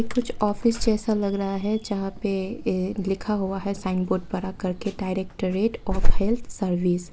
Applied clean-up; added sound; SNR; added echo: none; Alarm / Insect; -1 dB; none.